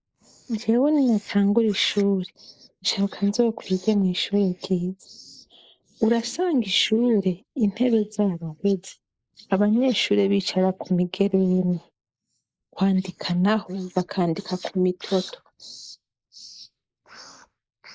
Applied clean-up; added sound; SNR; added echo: neural mask model Resemble Enhance denoiser.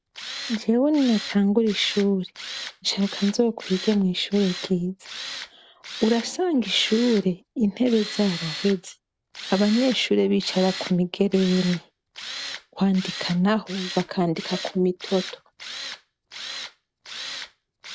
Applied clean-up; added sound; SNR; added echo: none; Tools; 12 dB; none.